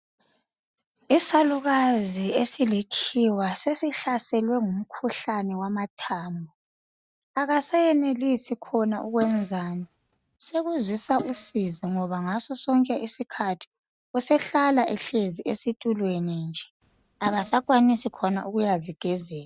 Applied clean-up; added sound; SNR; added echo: neural mask model RNNoise.